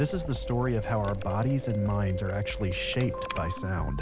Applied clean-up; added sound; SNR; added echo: none; Mechanisms + Fire; 17 dB; none.